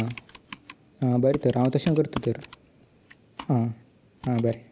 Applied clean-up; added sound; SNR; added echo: none; Computer keyboard; 15 dB; none.